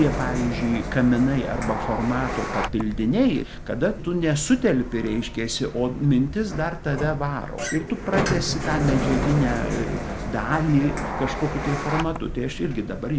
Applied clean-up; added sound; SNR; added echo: none; Sliding door; 5 dB; none.